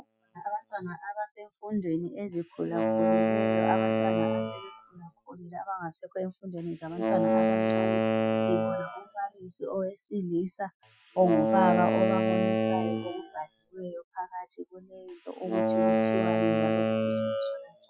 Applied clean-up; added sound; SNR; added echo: classical method Wiener filter.